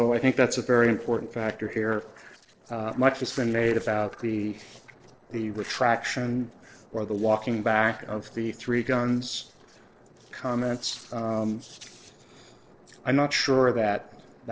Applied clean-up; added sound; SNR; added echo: neural separator model SepFormer DNS4.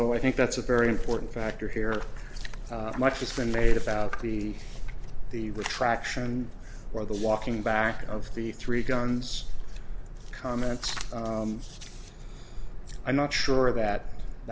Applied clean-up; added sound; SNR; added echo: none; none; none; none.